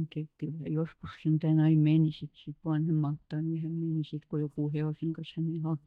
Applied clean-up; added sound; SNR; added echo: neural mask model DeepFilterNet 3.